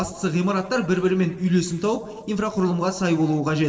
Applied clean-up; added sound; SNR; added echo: neural separator model SepFormer DNS4.